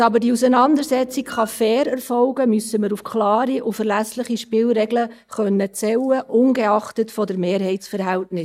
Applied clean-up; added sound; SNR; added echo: neural mask model DeepFilterNet 3.